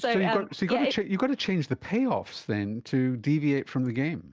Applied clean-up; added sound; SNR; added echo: none; none; none; none.